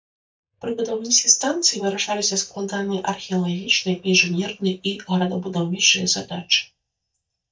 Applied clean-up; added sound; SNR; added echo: neural mask model DeepFilterNet 3.